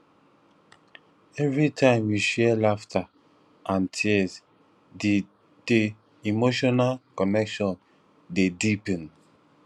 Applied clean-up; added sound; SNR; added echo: none; none; none; none.